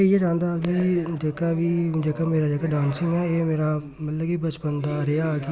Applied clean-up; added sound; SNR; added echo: none; none; none; none.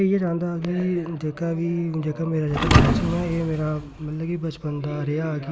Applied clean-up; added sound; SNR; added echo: none; Thump, thud; 0 dB; none.